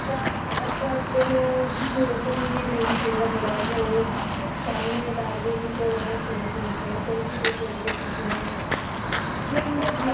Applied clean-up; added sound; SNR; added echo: none; Walk, footsteps; 0 dB; reverberation time 0.6 s.